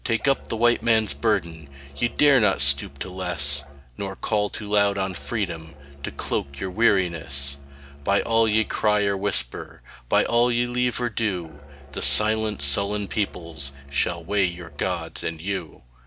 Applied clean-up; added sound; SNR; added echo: none; Musical instrument; 19 dB; none.